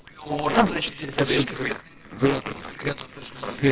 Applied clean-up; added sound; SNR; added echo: neural separator model SepFormer WHAMR!.